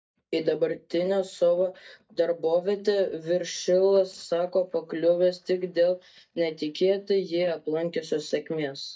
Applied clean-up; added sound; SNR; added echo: neural mask model DeepFilterNet 3.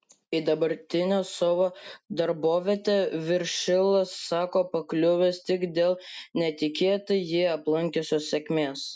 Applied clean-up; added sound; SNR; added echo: none; none; none; none.